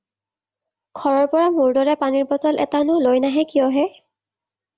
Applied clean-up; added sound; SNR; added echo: none; none; none; none.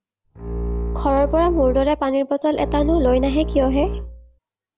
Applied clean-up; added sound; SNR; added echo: none; Bowed string instrument; 5 dB; none.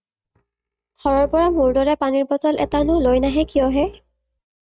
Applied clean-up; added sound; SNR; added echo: neural mask model RNNoise.